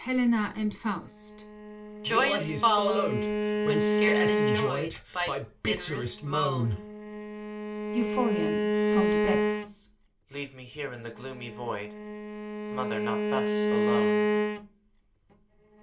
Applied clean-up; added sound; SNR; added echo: none; Bowed string instrument; -1 dB; reverberation time 0.2 s.